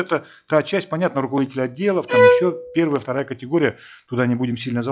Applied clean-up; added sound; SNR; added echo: classical method log-MMSE.